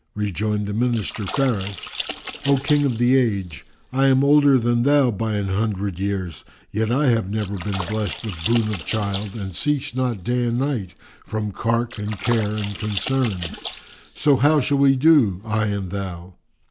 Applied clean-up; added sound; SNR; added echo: none; Splash, splatter; 13 dB; none.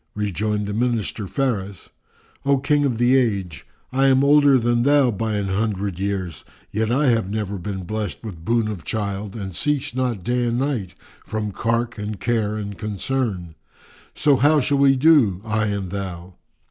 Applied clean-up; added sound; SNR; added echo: none; none; none; none.